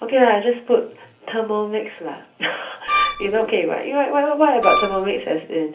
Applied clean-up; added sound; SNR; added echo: none; Wind instrument, woodwind instrument; 2 dB; reverberation time 0.3 s.